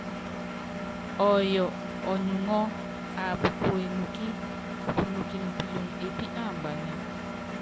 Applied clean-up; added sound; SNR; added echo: none; Engine; 5 dB; none.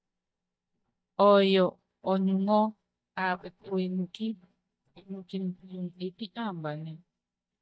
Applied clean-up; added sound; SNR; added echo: neural mask model DeepFilterNet 3.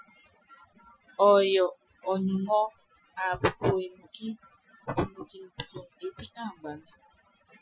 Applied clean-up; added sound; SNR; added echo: classical method Wiener filter.